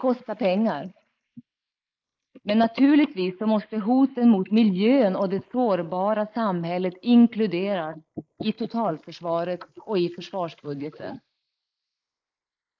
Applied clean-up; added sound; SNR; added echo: neural mask model Resemble Enhance denoiser.